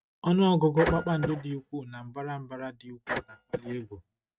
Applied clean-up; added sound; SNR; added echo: neural mask model RNNoise.